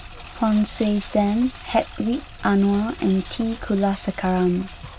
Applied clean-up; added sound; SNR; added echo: none; Engine; 20 dB; none.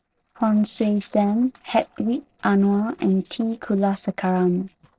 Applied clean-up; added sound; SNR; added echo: neural separator model SepFormer DNS4.